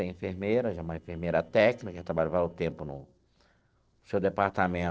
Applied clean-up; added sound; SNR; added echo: neural separator model SepFormer DNS4.